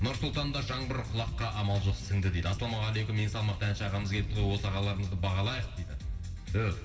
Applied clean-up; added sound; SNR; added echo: none; Thunder; 12 dB; reverberation time 2.2 s.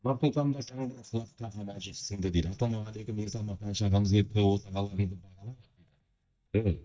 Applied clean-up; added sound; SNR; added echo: neural mask model DeepFilterNet 3.